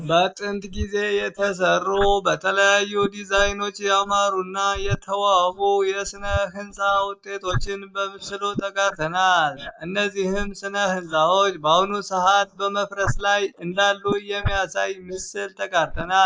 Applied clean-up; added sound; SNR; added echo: neural mask model Resemble Enhance denoiser.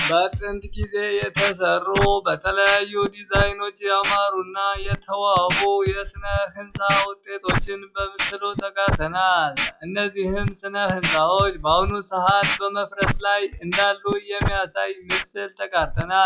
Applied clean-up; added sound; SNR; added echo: classical method log-MMSE.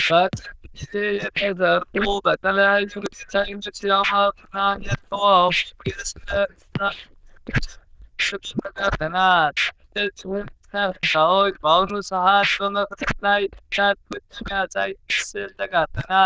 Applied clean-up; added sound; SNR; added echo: neural diffusion model UNIVERSE++.